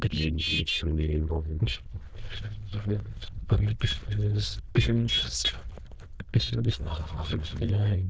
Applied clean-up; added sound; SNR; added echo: neural diffusion model UNIVERSE++.